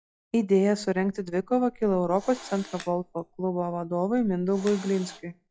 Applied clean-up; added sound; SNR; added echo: classical method log-MMSE.